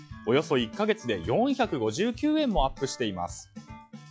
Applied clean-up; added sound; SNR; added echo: classical method log-MMSE.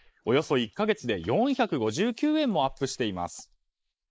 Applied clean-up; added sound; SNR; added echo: neural mask model Resemble Enhance denoiser.